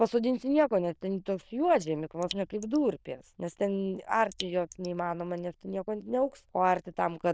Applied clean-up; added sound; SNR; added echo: neural diffusion model UNIVERSE++.